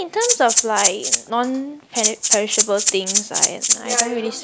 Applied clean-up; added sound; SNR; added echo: none; Rattle (instrument); -3 dB; none.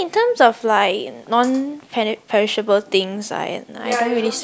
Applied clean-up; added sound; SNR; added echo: none; none; none; none.